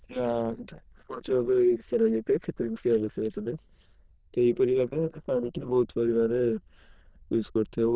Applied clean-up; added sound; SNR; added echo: neural diffusion model UNIVERSE++.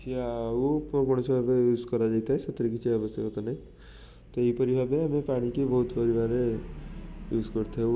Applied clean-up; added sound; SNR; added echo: none; none; none; none.